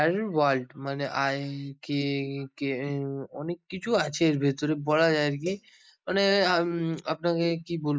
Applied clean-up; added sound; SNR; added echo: neural mask model Resemble Enhance denoiser.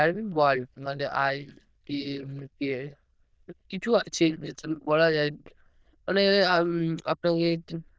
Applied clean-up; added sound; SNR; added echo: neural diffusion model UNIVERSE++.